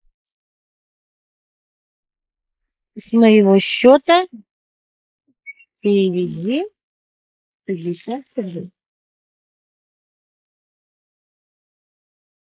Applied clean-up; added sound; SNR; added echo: neural mask model Resemble Enhance denoiser.